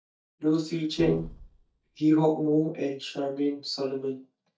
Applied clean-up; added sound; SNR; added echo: neural mask model DeepFilterNet 3.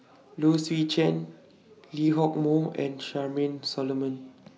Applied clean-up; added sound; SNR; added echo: none; none; none; none.